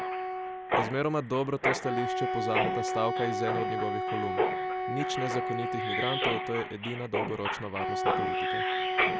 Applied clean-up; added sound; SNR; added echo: none; Mechanisms + Wind instrument, woodwind instrument; -4 dB; none.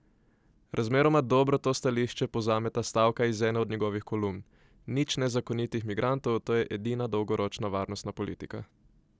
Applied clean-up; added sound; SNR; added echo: none; none; none; none.